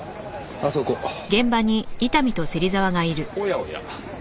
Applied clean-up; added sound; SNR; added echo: none; none; none; none.